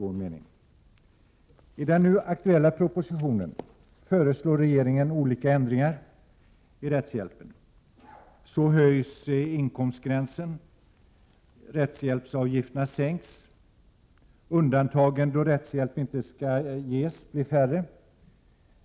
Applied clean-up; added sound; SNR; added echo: none; none; none; none.